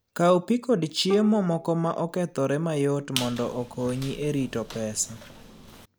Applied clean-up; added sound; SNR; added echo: none; Bowed string instrument + Squeak; 14 dB; none.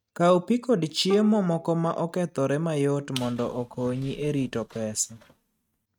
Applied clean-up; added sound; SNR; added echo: neural mask model RNNoise.